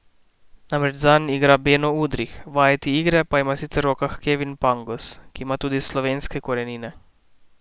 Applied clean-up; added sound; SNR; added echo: none; none; none; none.